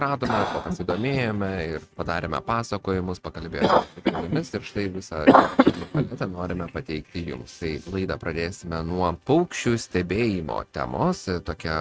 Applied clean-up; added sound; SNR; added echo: neural mask model RNNoise.